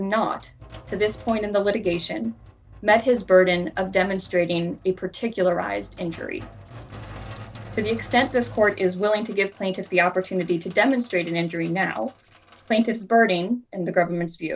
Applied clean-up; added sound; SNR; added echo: none; Sink (filling or washing); 20 dB; none.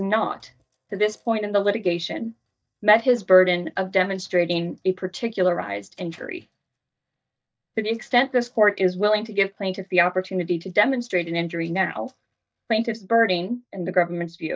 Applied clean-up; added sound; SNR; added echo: neural mask model DeepFilterNet 3.